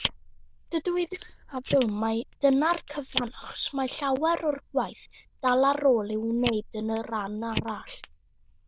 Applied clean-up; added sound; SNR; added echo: neural diffusion model UNIVERSE++.